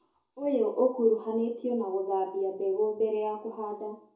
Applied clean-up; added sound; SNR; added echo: none; none; none; reverberation time 0.6 s.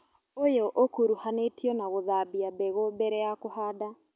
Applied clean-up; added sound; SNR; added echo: none; none; none; none.